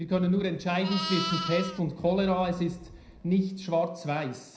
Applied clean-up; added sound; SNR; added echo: none; Livestock, farm animals, working animals; 11 dB; reverberation time 0.4 s.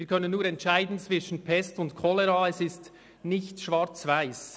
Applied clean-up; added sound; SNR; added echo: none; none; none; none.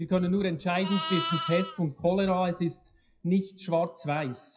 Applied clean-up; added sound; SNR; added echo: classical method WPE with log-MMSE.